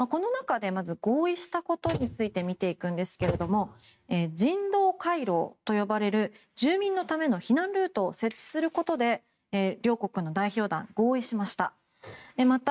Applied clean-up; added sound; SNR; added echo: neural mask model RNNoise.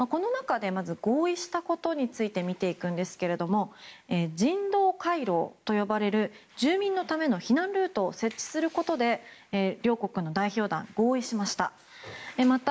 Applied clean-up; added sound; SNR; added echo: none; none; none; none.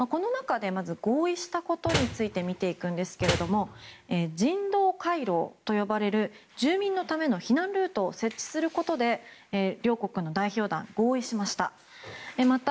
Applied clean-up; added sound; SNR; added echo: none; Slam; 5 dB; none.